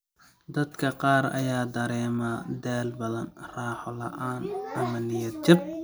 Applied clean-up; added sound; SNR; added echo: none; none; none; none.